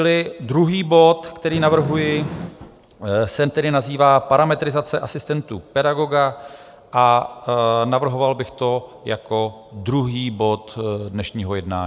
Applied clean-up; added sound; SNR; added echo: none; Fire; 14 dB; none.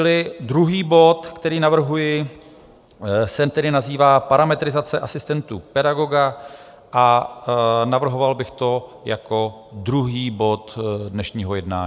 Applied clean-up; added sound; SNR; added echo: none; none; none; none.